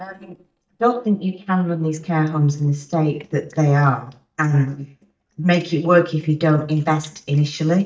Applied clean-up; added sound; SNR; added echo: neural mask model DeepFilterNet 3.